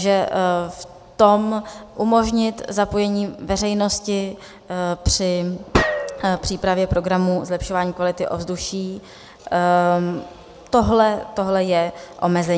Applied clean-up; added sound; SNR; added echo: none; Gunshot, gunfire; 4 dB; none.